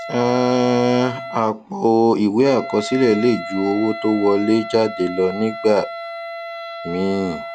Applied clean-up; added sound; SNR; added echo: none; Wind instrument, woodwind instrument; 12 dB; none.